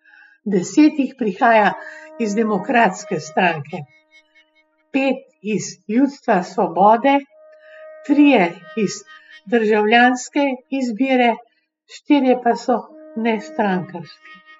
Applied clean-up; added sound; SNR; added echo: classical method spectral subtraction.